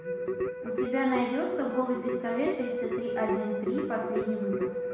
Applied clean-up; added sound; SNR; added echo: none; Keyboard (musical); 1 dB; reverberation time 1.0 s.